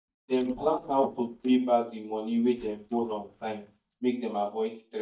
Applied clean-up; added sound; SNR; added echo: neural mask model DeepFilterNet 3.